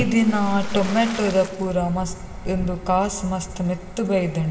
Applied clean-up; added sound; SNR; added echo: none; Splash, splatter; 16 dB; reverberation time 1.9 s.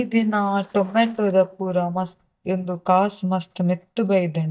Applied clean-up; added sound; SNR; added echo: neural mask model DeepFilterNet 3.